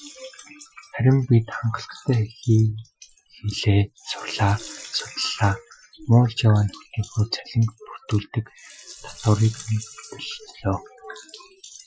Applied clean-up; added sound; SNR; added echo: classical method Wiener filter.